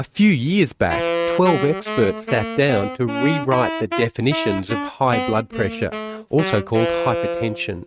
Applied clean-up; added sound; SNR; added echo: neural mask model RNNoise.